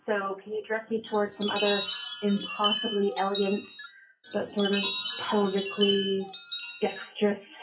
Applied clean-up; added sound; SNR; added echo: classical method WPE with log-MMSE.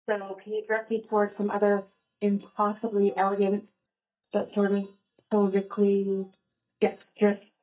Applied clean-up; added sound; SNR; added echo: neural mask model DeepFilterNet 3.